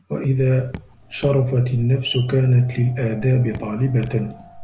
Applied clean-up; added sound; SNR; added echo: none; Raindrop / Drip; 19 dB; none.